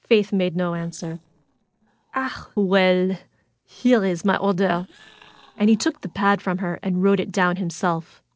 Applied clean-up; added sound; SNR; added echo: neural separator model SepFormer DNS4.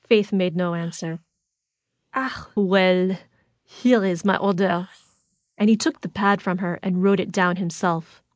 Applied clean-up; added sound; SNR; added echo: neural mask model Resemble Enhance denoiser.